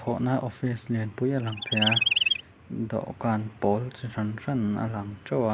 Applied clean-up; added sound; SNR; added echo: none; Chirp, tweet; -2 dB; none.